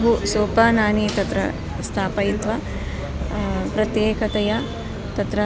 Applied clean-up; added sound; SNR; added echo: none; Snare drum; 17 dB; none.